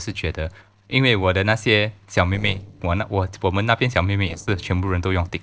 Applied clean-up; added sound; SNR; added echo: neural separator model SepFormer DNS4.